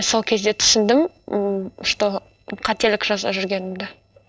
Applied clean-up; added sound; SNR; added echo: neural separator model SepFormer DNS4.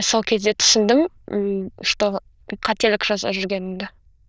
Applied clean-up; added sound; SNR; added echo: neural diffusion model UNIVERSE++.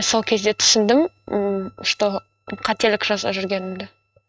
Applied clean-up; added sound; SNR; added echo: neural mask model RNNoise.